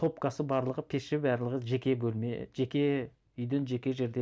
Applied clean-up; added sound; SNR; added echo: none; none; none; none.